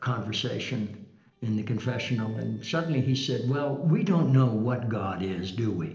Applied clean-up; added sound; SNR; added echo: neural separator model SepFormer DNS4.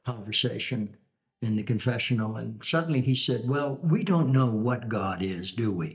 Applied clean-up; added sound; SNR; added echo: neural mask model DeepFilterNet 3.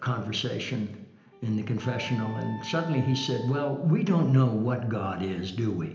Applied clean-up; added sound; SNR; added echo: none; Wind instrument, woodwind instrument; 18 dB; reverberation time 0.8 s.